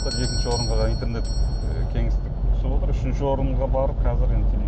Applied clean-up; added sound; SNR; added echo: none; Doorbell; 18 dB; none.